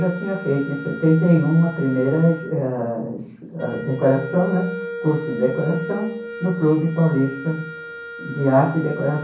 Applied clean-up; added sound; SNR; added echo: none; Wind instrument, woodwind instrument; 12 dB; reverberation time 0.6 s.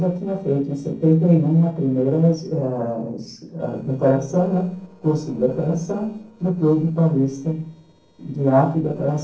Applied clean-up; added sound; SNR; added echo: neural separator model SepFormer DNS4.